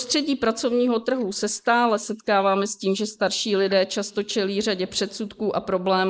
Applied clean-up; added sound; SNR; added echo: neural mask model Resemble Enhance denoiser.